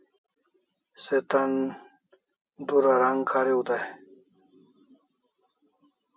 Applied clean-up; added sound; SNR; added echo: none; none; none; none.